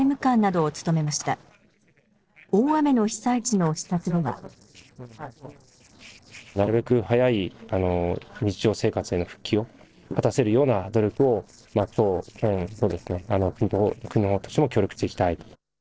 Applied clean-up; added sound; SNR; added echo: neural separator model SepFormer DNS4.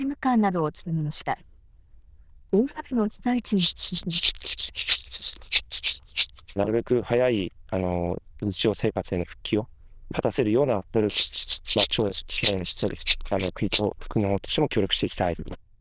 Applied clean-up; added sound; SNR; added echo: neural diffusion model UNIVERSE++.